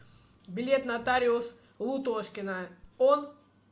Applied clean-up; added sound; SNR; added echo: none; none; none; none.